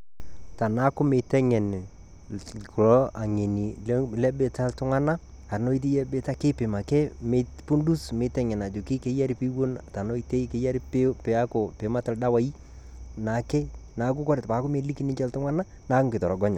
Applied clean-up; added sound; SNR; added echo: none; none; none; none.